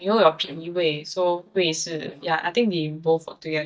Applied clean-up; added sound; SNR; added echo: neural mask model DeepFilterNet 3.